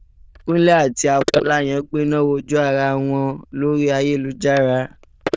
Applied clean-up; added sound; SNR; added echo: neural diffusion model UNIVERSE++.